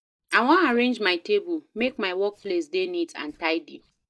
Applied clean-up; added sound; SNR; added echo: neural mask model DeepFilterNet 3.